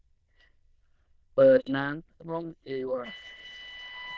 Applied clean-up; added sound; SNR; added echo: neural diffusion model UNIVERSE++.